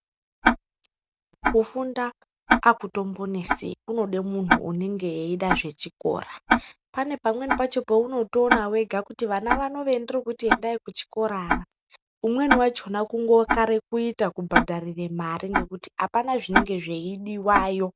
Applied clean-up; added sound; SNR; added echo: neural mask model RNNoise.